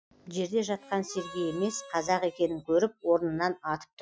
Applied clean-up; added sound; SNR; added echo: classical method Wiener filter.